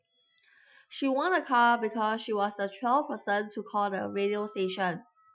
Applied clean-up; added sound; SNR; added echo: classical method Wiener filter.